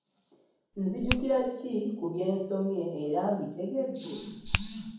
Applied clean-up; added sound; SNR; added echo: none; Finger snapping; 1 dB; reverberation time 1.2 s.